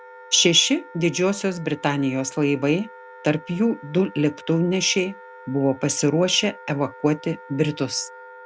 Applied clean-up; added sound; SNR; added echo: none; Wind instrument, woodwind instrument; 20 dB; none.